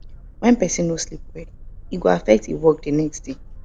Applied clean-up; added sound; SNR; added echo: none; Boat, Water vehicle; 16 dB; none.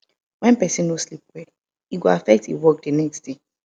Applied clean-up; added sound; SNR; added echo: none; none; none; none.